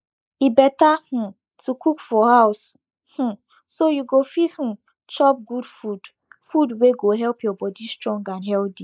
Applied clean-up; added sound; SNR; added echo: neural mask model Resemble Enhance denoiser.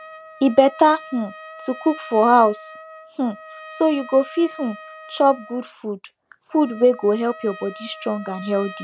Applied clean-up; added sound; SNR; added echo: none; Trumpet; 18 dB; none.